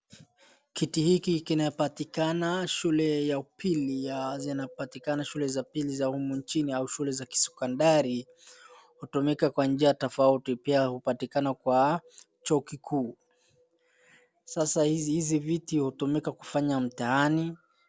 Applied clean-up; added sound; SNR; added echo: none; none; none; none.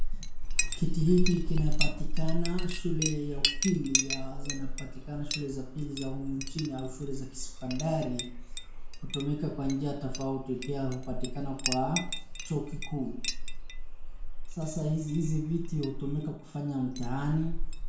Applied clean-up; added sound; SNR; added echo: none; Chink, clink; -3 dB; reverberation time 0.5 s.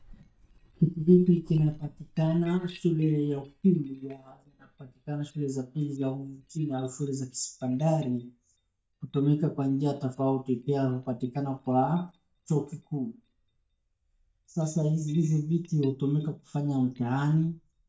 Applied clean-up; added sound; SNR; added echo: neural mask model DeepFilterNet 3.